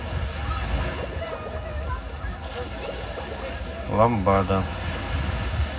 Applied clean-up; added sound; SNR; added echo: none; Water / Liquid; 15 dB; reverberation time 0.4 s.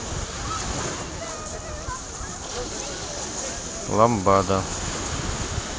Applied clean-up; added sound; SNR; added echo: none; none; none; none.